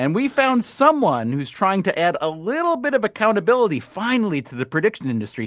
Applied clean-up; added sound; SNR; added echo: none; none; none; none.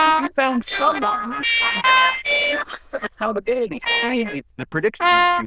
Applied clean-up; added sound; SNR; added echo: neural diffusion model UNIVERSE++.